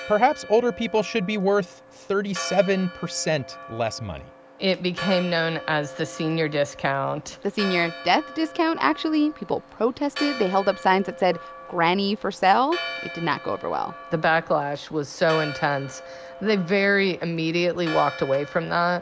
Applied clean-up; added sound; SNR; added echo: none; Church bell; 14 dB; none.